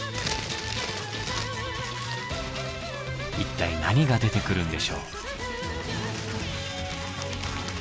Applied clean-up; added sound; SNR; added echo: none; none; none; none.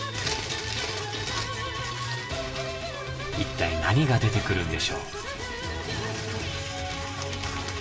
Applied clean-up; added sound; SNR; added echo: none; none; none; reverberation time 1.4 s.